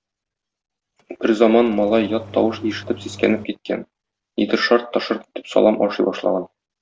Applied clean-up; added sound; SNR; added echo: none; Engine starting; 20 dB; none.